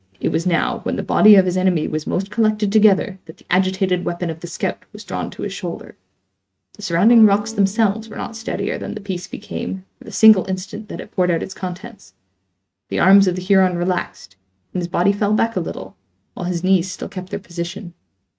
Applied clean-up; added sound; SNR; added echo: neural mask model RNNoise.